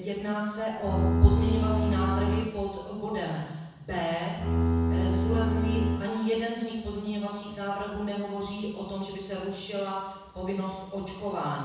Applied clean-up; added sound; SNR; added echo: none; Bowed string instrument; -5 dB; reverberation time 1.1 s.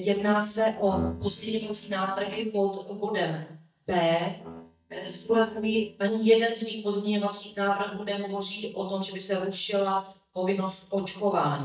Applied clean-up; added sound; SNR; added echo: neural mask model DeepFilterNet 3.